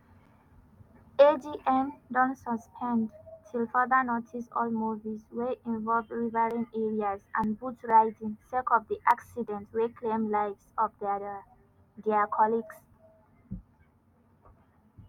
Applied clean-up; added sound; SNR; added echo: none; none; none; none.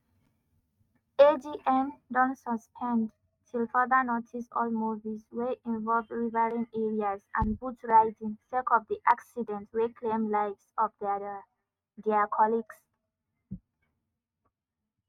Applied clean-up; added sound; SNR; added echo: neural mask model RNNoise.